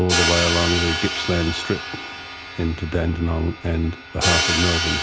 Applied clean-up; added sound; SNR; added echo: none; Crash cymbal; 2 dB; none.